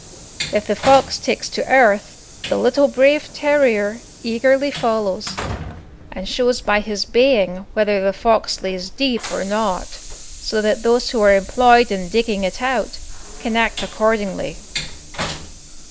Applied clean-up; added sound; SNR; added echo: none; Mechanical fan + Train; 14 dB; none.